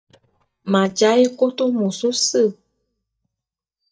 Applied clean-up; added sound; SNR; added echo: neural mask model DeepFilterNet 3.